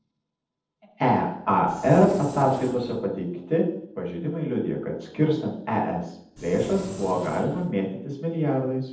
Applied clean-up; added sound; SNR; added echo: neural separator model SepFormer DNS4.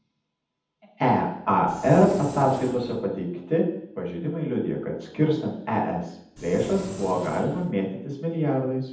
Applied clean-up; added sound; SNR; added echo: none; Engine; 13 dB; reverberation time 0.8 s.